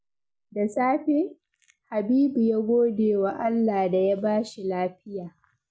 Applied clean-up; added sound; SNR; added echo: none; none; none; none.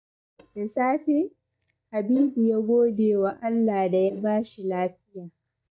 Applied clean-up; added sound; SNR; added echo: neural mask model DeepFilterNet 3.